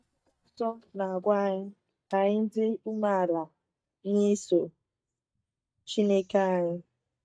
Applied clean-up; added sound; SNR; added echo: neural mask model DeepFilterNet 3.